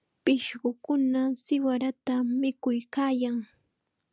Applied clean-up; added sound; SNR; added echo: none; none; none; none.